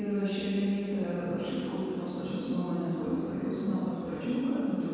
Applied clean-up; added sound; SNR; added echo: none; none; none; reverberation time 2.1 s.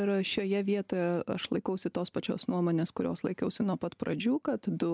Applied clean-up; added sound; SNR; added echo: none; none; none; none.